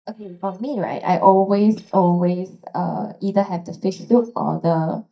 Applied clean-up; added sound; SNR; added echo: neural mask model DeepFilterNet 3.